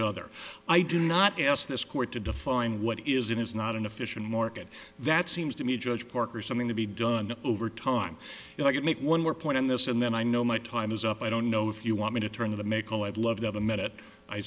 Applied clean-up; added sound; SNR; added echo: none; none; none; none.